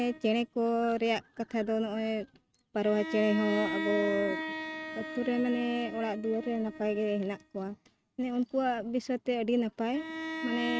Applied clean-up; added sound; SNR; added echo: neural mask model RNNoise.